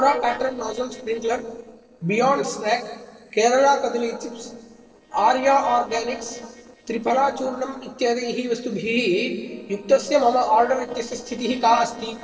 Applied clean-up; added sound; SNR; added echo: neural separator model SepFormer DNS4.